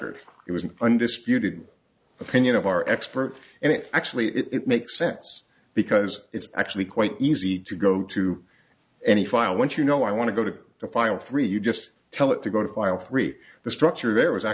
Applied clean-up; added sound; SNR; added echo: none; none; none; none.